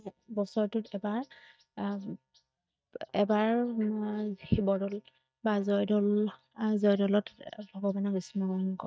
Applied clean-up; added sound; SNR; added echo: neural mask model DeepFilterNet 3.